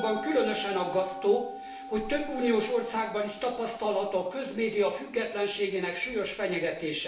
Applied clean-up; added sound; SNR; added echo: none; Musical instrument; 14 dB; reverberation time 0.7 s.